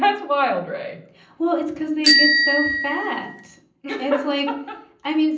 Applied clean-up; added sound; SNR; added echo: none; Bicycle bell; -2 dB; reverberation time 0.6 s.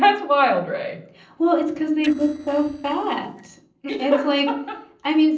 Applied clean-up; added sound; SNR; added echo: neural separator model SepFormer DNS4.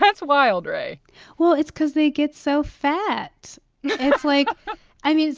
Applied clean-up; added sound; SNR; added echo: none; none; none; none.